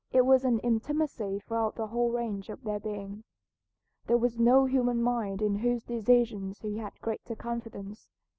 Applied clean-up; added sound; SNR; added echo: none; none; none; none.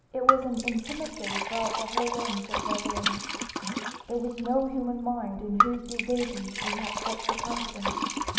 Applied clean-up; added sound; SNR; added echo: none; Liquid; -1 dB; reverberation time 1.2 s.